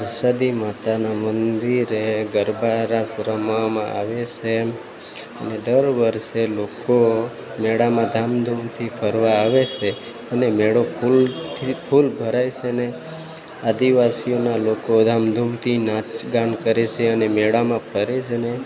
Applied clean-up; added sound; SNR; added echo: none; none; none; none.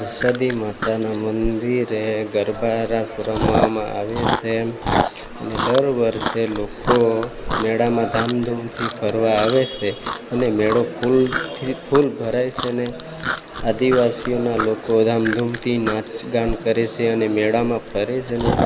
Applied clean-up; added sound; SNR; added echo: none; Chewing, mastication; 7 dB; none.